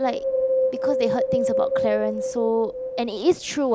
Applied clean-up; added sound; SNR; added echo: none; Wind; 0 dB; none.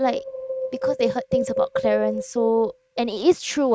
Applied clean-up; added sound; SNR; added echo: neural mask model RNNoise.